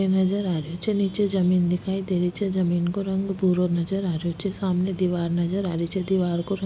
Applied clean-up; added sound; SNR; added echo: none; none; none; none.